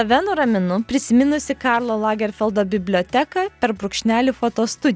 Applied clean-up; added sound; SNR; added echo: none; none; none; none.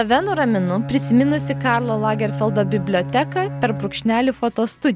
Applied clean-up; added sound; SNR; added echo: none; Bowed string instrument; 9 dB; none.